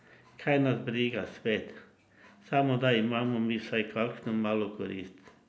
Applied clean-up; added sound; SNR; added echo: none; none; none; none.